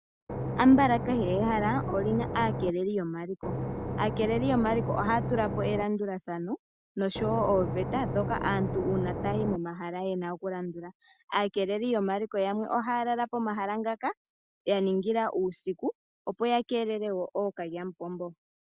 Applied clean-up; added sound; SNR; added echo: none; Engine / Boat, Water vehicle; 3 dB; none.